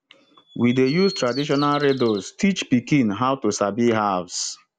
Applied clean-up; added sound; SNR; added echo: none; Bird vocalization, bird call, bird song; 17 dB; none.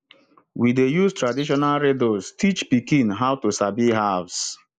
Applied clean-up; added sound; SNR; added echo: neural mask model Resemble Enhance denoiser.